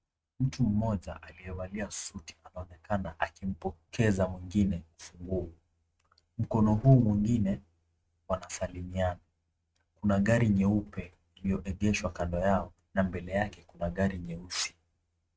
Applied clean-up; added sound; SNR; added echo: neural mask model RNNoise.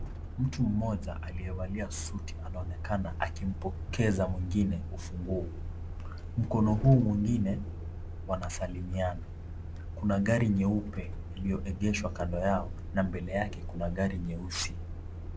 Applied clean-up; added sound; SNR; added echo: none; Truck; 6 dB; none.